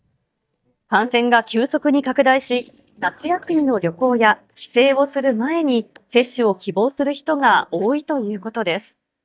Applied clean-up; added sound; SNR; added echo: neural mask model DeepFilterNet 3.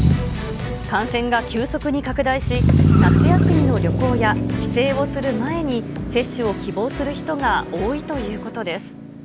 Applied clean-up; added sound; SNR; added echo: none; Motor vehicle (road); -2 dB; none.